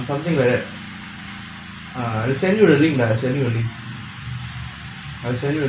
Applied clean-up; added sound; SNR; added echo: none; Growling; 17 dB; none.